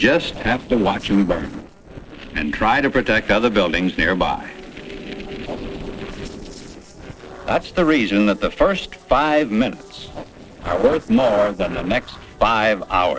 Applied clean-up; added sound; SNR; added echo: neural separator model SepFormer DNS4.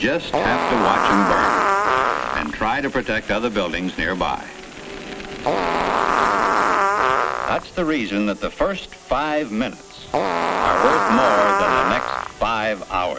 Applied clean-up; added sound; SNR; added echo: none; Fart; -4 dB; none.